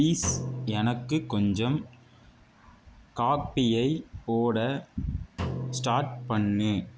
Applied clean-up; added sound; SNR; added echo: none; Drum; 10 dB; none.